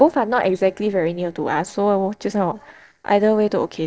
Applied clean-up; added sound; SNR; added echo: neural separator model SepFormer DNS4.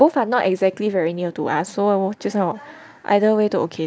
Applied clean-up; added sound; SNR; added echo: none; none; none; none.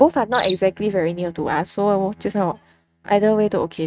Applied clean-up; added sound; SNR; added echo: neural mask model RNNoise.